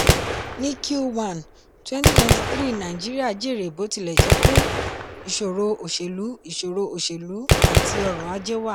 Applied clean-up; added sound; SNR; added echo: none; Gunshot, gunfire; -4 dB; none.